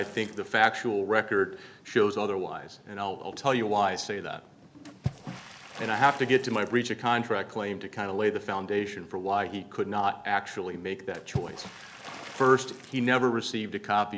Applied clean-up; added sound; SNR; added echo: none; Water / Splash, splatter; 17 dB; none.